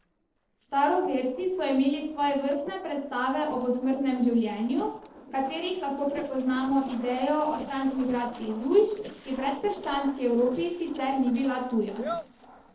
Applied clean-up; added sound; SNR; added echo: neural separator model SepFormer DNS4.